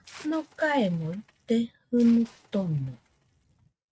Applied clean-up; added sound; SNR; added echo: neural mask model RNNoise.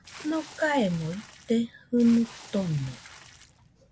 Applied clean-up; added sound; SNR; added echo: none; Water / Splash, splatter; 20 dB; none.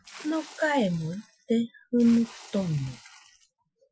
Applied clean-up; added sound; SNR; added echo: classical method Wiener filter.